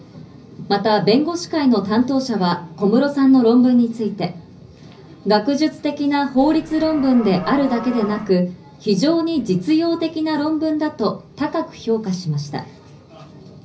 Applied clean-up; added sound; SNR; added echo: none; Livestock, farm animals, working animals; 14 dB; reverberation time 0.5 s.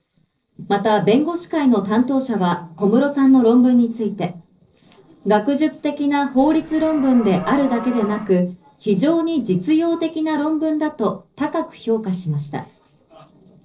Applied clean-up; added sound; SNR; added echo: neural separator model SepFormer DNS4.